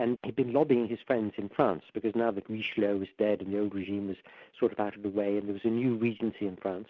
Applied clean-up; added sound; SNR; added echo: none; none; none; none.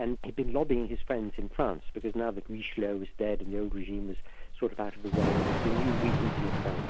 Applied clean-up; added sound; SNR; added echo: none; Thunder / Rain; -1 dB; none.